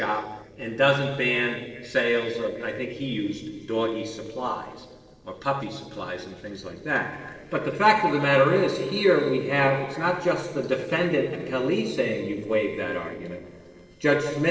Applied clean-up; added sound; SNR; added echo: neural separator model SepFormer DNS4.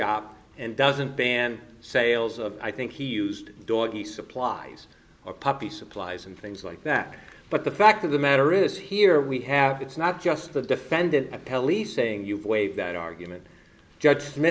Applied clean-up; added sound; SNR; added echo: none; none; none; none.